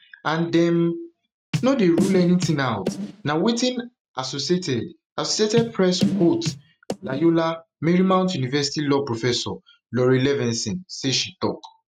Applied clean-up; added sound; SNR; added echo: neural mask model RNNoise.